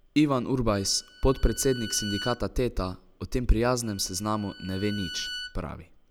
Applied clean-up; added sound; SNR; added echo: none; Bowed string instrument; 15 dB; none.